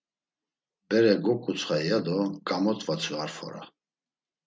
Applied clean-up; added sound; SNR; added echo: none; none; none; none.